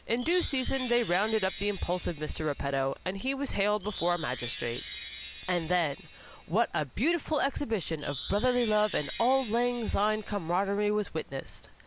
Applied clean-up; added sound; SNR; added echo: none; Chime; 14 dB; none.